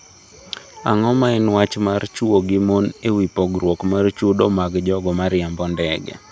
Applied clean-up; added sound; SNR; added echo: none; none; none; none.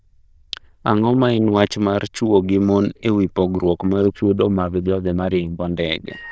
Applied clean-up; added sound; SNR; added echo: neural diffusion model UNIVERSE++.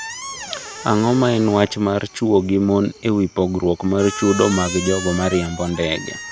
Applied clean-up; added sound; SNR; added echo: none; Squeak; 13 dB; none.